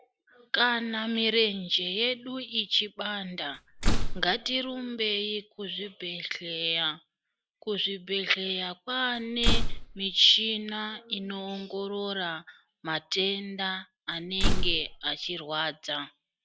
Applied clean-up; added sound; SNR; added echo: none; Slam; -4 dB; none.